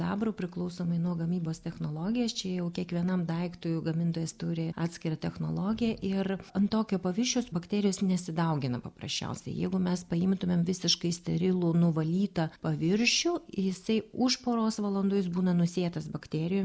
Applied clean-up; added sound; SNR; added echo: none; none; none; none.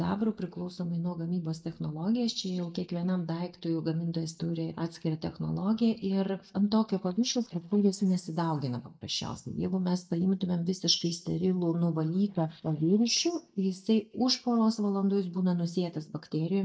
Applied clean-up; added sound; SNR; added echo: neural mask model DeepFilterNet 3.